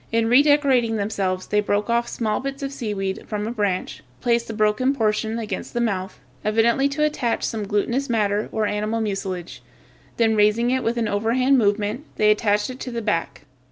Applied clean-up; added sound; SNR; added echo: none; none; none; none.